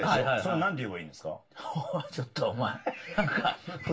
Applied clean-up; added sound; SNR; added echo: none; none; none; reverberation time 0.2 s.